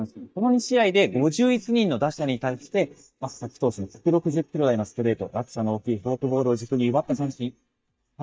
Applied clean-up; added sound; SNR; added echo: neural mask model DeepFilterNet 3.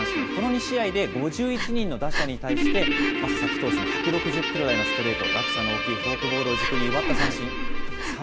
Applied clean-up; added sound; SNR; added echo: none; Guitar + Breathing; -3 dB; none.